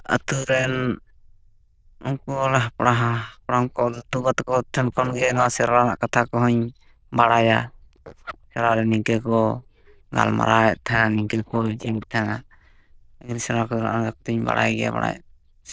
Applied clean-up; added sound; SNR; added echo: neural diffusion model UNIVERSE++.